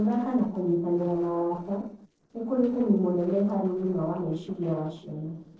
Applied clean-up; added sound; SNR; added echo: neural separator model SepFormer DNS4.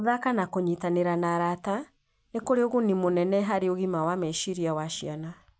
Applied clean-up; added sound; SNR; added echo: none; none; none; none.